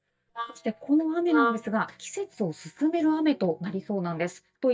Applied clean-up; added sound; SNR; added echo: neural mask model DeepFilterNet 3.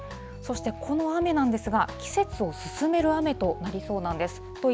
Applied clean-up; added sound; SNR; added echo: none; none; none; none.